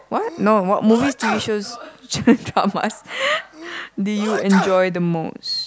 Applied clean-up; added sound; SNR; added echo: none; Sneeze; 11 dB; none.